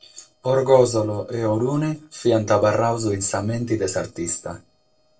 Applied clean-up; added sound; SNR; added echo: neural separator model SepFormer DNS4.